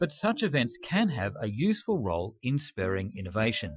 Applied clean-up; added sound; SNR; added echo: classical method Wiener filter.